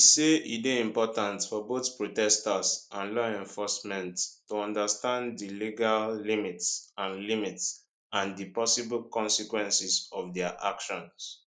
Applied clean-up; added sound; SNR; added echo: neural mask model Resemble Enhance denoiser.